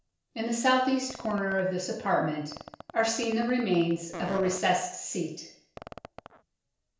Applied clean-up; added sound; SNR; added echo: none; Fart; 17 dB; reverberation time 0.5 s.